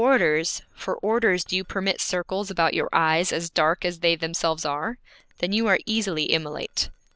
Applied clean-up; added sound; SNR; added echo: neural separator model SepFormer DNS4.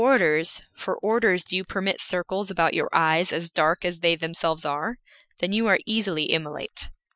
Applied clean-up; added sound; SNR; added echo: classical method Wiener filter.